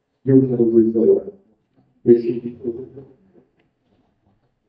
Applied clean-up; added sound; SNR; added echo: neural mask model DeepFilterNet 3.